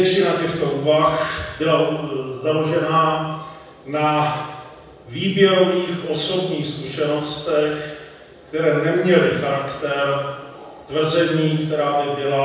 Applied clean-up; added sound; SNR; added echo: none; none; none; reverberation time 1.1 s.